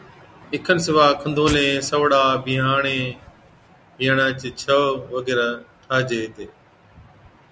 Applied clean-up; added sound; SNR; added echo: none; Tearing; 16 dB; none.